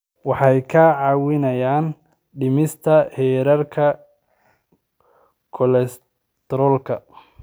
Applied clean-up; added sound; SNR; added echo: none; none; none; none.